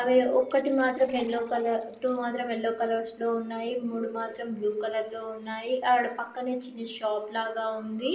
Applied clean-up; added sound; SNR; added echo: neural separator model SepFormer DNS4.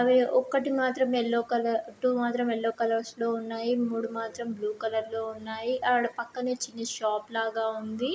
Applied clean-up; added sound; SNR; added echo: none; none; none; none.